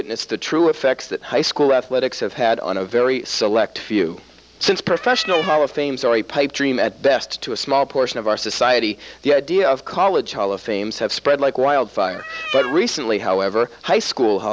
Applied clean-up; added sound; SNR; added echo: none; Cat; 10 dB; none.